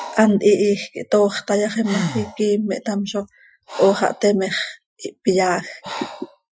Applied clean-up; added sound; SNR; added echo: classical method Wiener filter.